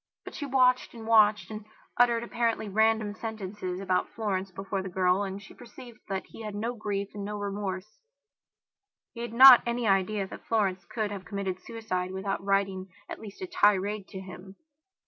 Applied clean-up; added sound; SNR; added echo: none; none; none; none.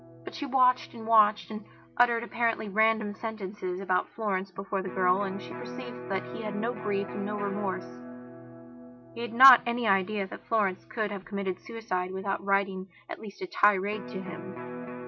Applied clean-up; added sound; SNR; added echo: none; Electric guitar; 14 dB; none.